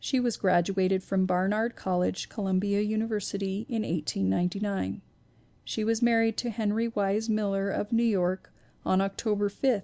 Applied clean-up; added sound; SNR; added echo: none; none; none; none.